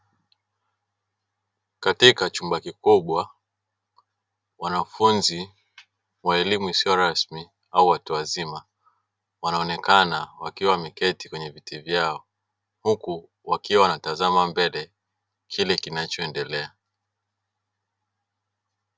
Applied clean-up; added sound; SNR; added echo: none; none; none; none.